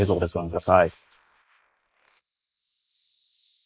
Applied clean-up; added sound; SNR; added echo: neural mask model Resemble Enhance denoiser.